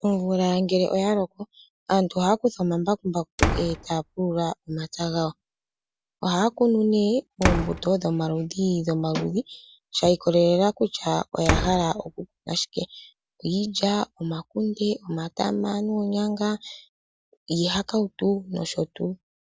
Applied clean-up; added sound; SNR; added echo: none; Slam; 7 dB; none.